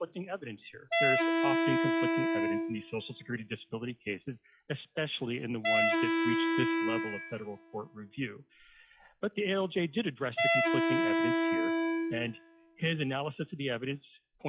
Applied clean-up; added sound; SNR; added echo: classical method log-MMSE.